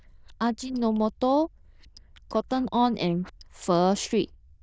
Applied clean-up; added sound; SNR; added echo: neural diffusion model UNIVERSE++.